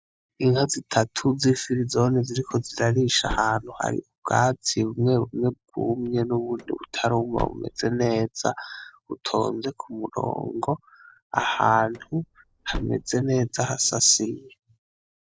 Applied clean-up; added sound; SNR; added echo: neural separator model SepFormer DNS4.